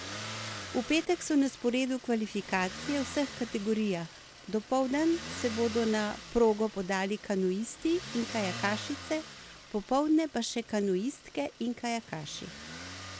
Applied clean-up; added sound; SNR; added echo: none; Motor vehicle (road); 13 dB; none.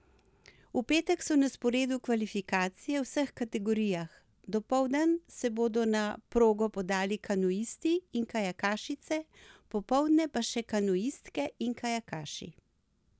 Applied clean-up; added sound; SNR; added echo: none; none; none; none.